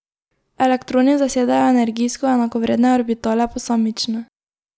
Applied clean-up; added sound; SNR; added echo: none; none; none; none.